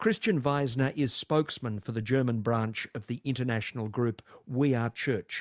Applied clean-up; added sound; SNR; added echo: none; none; none; none.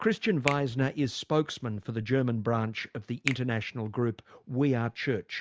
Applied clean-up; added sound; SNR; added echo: none; Finger snapping; 13 dB; none.